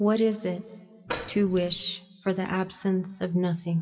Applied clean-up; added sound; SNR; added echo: classical method WPE with log-MMSE.